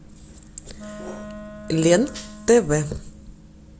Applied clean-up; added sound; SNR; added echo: none; Wind instrument, woodwind instrument; 17 dB; none.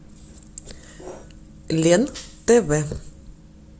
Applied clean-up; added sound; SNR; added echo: none; none; none; none.